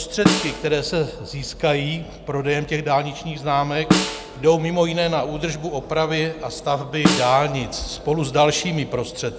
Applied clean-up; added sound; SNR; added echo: none; Snare drum; 3 dB; none.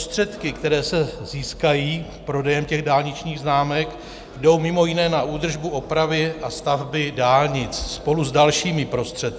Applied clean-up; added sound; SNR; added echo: none; none; none; none.